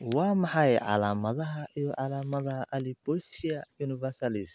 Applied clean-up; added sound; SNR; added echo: none; none; none; none.